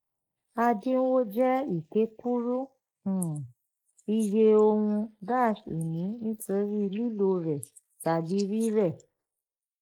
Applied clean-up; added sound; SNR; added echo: neural mask model Resemble Enhance denoiser.